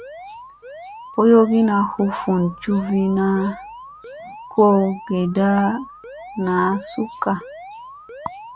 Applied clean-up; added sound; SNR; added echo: none; Alarm; 17 dB; none.